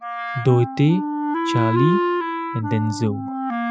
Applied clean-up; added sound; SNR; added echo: classical method spectral subtraction.